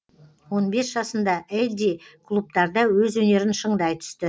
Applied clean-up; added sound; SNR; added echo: none; none; none; none.